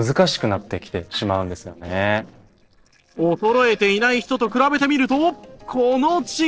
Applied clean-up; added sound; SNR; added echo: neural separator model SepFormer DNS4.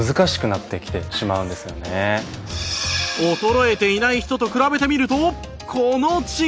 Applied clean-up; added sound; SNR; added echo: none; none; none; none.